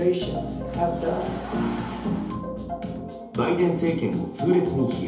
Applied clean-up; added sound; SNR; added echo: none; Piano; 12 dB; reverberation time 2.2 s.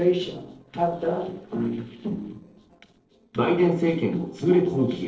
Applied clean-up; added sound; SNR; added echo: neural separator model SepFormer DNS4.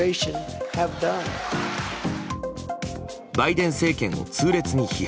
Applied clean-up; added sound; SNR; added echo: none; none; none; none.